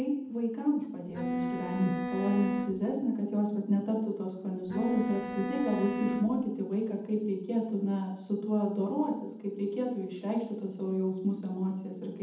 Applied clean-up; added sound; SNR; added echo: none; Bowed string instrument; 3 dB; reverberation time 0.8 s.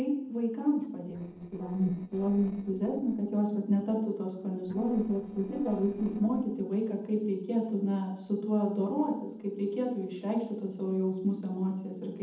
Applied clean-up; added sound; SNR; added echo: neural separator model SepFormer DNS4.